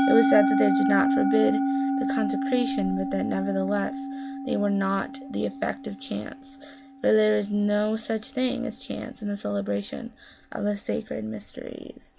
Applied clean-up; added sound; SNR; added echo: none; Musical instrument; 2 dB; none.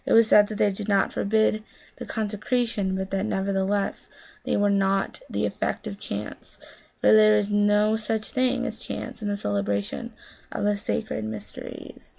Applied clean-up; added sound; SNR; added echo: none; none; none; none.